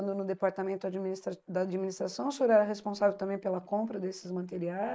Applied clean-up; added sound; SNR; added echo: neural mask model Resemble Enhance denoiser.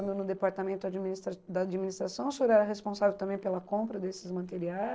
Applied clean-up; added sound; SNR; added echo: neural separator model SepFormer DNS4.